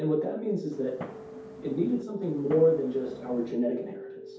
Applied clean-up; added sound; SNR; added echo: none; Fireworks; 16 dB; reverberation time 0.6 s.